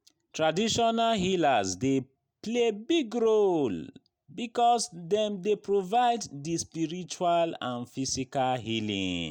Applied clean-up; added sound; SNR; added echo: none; none; none; none.